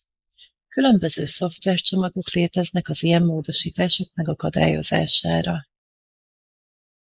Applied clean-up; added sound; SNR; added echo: neural mask model Resemble Enhance denoiser.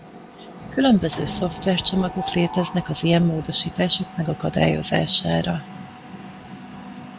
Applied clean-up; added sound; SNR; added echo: none; Mechanisms; 13 dB; none.